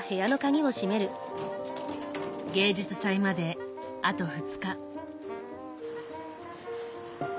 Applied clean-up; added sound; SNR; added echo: none; Wind instrument, woodwind instrument; 15 dB; none.